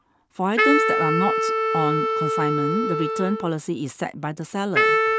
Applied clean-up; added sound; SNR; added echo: none; Wind instrument, woodwind instrument; -3 dB; none.